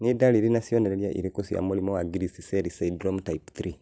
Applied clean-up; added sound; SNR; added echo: none; none; none; none.